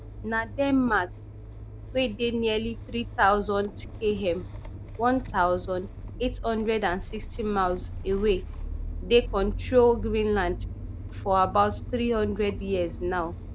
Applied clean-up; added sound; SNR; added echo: none; Engine starting / Motor vehicle (road); 9 dB; none.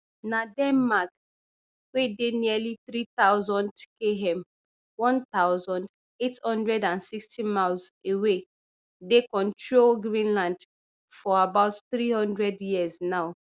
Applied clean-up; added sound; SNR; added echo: none; none; none; none.